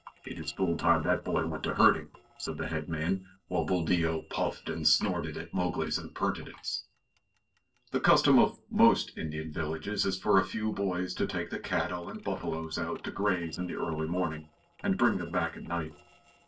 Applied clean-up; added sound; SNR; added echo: neural separator model SepFormer DNS4.